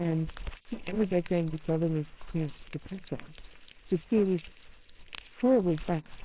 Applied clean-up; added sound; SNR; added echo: neural separator model SepFormer WHAMR!.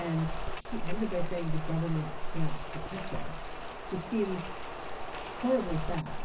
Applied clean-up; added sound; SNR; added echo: none; Rain; -2 dB; reverberation time 0.4 s.